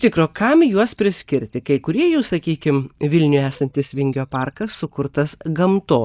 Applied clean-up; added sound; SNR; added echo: neural mask model DeepFilterNet 3.